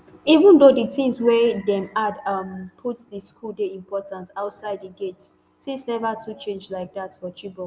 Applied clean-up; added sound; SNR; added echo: none; none; none; none.